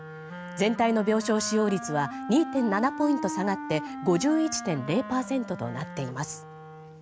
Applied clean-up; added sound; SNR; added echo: none; Wind instrument, woodwind instrument; 10 dB; none.